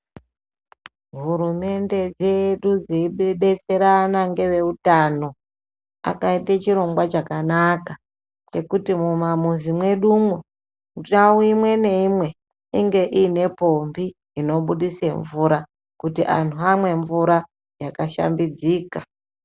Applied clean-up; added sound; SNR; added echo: none; none; none; none.